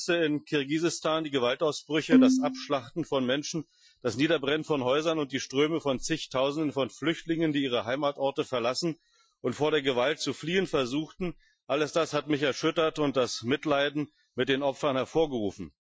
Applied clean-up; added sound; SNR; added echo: classical method Wiener filter.